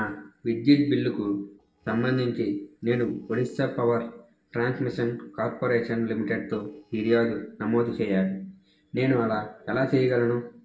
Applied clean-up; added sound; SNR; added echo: neural separator model SepFormer DNS4.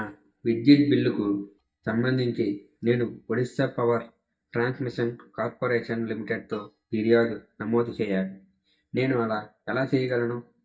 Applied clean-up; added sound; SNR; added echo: neural mask model DeepFilterNet 3.